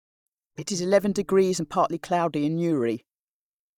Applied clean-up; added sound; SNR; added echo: neural mask model DeepFilterNet 3.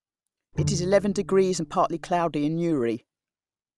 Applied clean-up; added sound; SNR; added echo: none; Bowed string instrument; 9 dB; none.